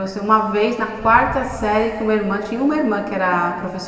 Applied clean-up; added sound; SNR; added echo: none; none; none; reverberation time 2.6 s.